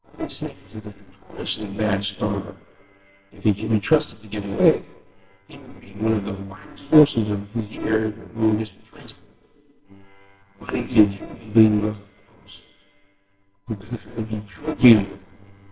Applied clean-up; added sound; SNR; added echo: neural separator model SepFormer WHAMR!.